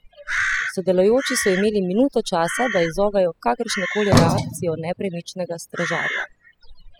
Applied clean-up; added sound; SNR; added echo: classical method spectral subtraction.